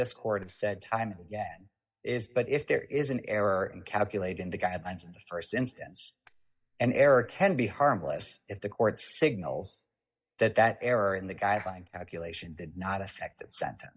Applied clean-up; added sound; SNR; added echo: neural mask model DeepFilterNet 3.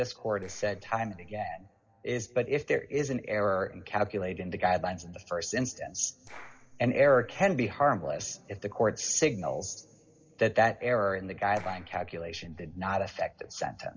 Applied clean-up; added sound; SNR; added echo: neural separator model SepFormer DNS4.